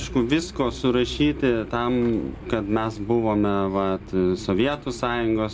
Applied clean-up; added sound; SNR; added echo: none; Traffic noise, roadway noise; 16 dB; none.